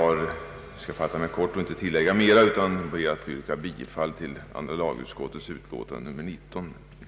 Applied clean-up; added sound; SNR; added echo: none; none; none; none.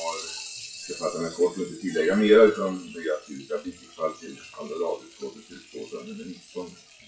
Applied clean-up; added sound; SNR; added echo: classical method WPE with log-MMSE.